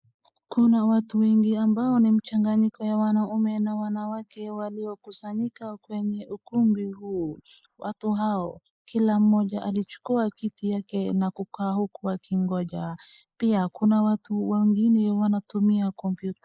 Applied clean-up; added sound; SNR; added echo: neural mask model Resemble Enhance denoiser.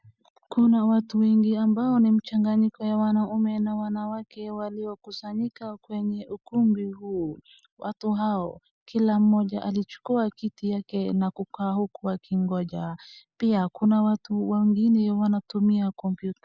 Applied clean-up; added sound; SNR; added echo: none; none; none; none.